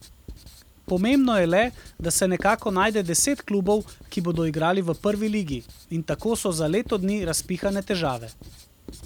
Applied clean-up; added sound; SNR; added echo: none; Writing; 18 dB; none.